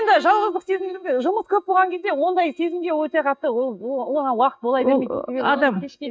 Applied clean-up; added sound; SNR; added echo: neural mask model DeepFilterNet 3.